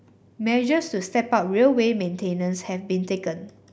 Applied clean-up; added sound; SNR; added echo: none; none; none; none.